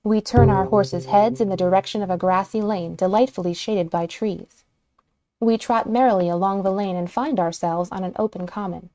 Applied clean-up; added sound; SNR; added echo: neural mask model RNNoise.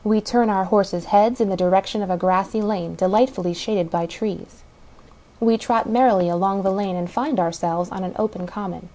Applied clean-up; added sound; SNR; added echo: none; none; none; none.